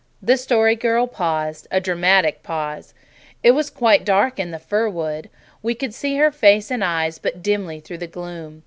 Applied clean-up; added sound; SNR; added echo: none; none; none; none.